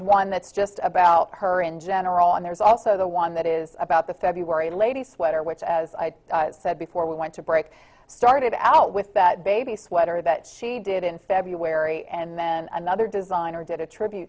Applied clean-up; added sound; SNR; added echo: none; none; none; none.